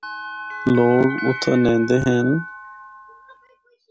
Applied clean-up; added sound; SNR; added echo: none; Bell; 11 dB; none.